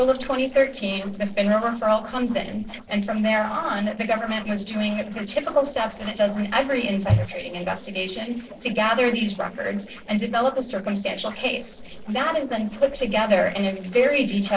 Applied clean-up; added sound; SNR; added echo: neural separator model SepFormer DNS4.